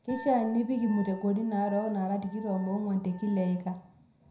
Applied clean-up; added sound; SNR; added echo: none; Wind instrument, woodwind instrument; 19 dB; reverberation time 0.5 s.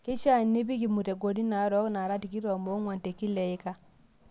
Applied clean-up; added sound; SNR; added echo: none; none; none; none.